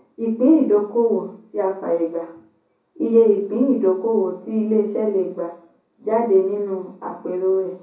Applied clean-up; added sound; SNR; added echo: none; none; none; reverberation time 0.6 s.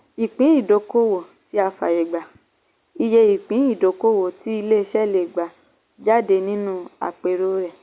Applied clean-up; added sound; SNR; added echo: none; none; none; none.